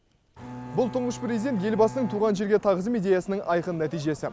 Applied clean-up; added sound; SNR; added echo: none; Bowed string instrument; 15 dB; none.